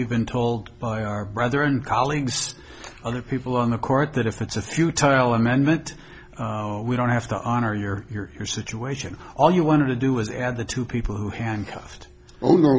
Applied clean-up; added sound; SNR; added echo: none; none; none; none.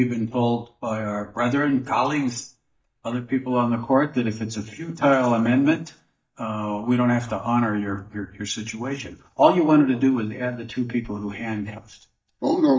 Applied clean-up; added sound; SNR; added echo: neural mask model DeepFilterNet 3.